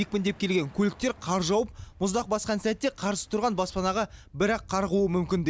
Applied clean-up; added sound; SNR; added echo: none; none; none; none.